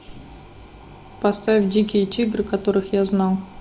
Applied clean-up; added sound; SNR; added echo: none; none; none; none.